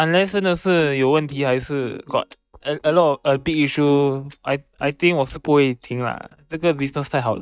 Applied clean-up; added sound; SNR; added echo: neural mask model DeepFilterNet 3.